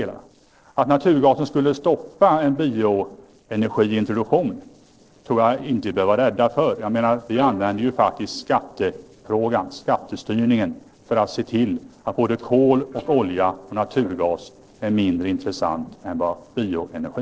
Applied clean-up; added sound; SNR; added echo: neural separator model SepFormer DNS4.